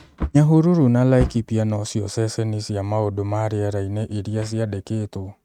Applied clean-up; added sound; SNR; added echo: neural mask model RNNoise.